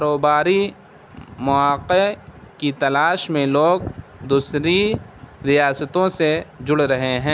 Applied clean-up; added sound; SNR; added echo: none; none; none; none.